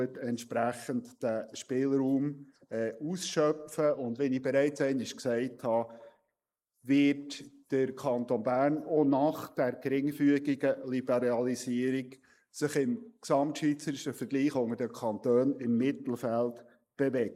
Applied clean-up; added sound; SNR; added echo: neural mask model Resemble Enhance denoiser.